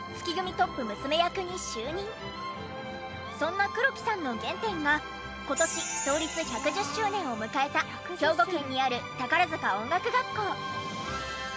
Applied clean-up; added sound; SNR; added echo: none; none; none; none.